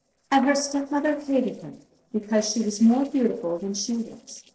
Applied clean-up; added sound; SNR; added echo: neural separator model SepFormer DNS4.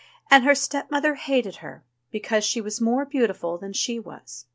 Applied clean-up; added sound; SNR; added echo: none; none; none; none.